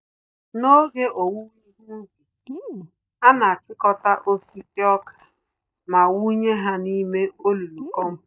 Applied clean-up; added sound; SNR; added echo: neural mask model DeepFilterNet 3.